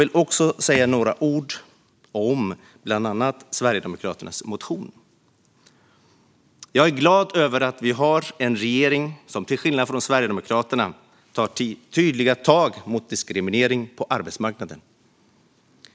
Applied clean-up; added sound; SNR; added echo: none; none; none; none.